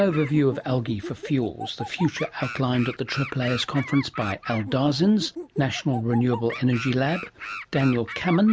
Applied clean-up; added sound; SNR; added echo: none; Animal; 13 dB; none.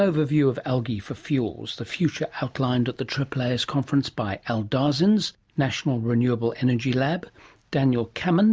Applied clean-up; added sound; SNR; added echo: none; none; none; none.